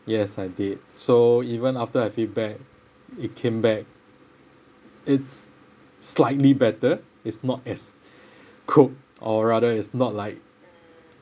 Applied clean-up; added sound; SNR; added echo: none; none; none; none.